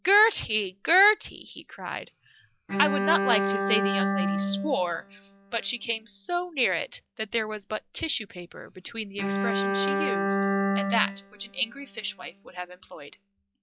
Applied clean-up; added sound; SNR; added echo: classical method log-MMSE.